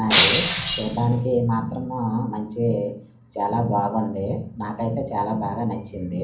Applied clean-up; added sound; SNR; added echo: none; Shatter; -3 dB; reverberation time 0.6 s.